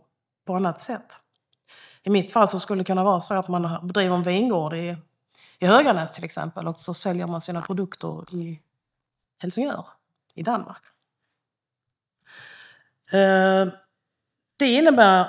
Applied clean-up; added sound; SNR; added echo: neural mask model DeepFilterNet 3.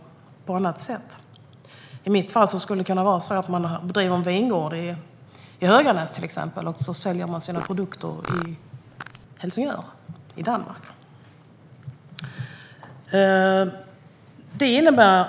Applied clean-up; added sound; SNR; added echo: none; Fart; 14 dB; none.